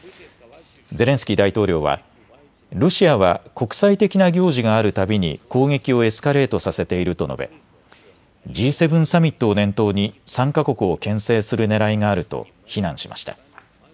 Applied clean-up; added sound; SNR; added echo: none; none; none; none.